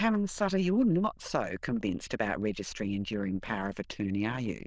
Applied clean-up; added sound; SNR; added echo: neural diffusion model UNIVERSE++.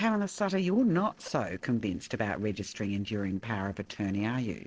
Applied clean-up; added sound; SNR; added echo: neural separator model SepFormer DNS4.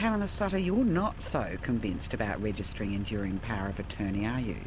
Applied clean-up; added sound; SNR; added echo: none; Engine; 9 dB; none.